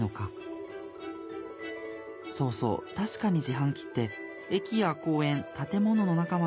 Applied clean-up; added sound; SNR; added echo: none; none; none; none.